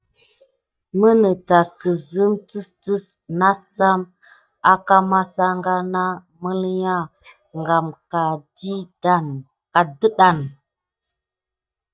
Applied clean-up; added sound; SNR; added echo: neural mask model DeepFilterNet 3.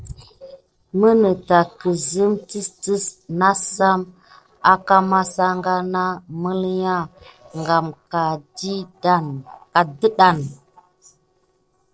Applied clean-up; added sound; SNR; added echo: neural separator model SepFormer DNS4.